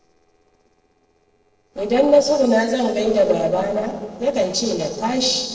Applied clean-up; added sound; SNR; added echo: neural separator model SepFormer DNS4.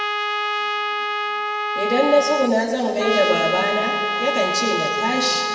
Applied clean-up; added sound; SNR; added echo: none; Trumpet; 1 dB; reverberation time 2.4 s.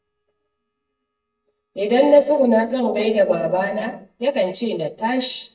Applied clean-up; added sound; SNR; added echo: neural mask model DeepFilterNet 3.